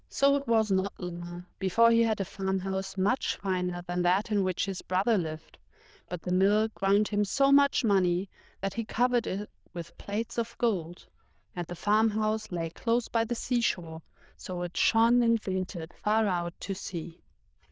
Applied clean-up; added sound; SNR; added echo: neural diffusion model UNIVERSE++.